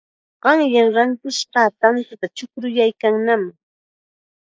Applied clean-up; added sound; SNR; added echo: neural mask model Resemble Enhance denoiser.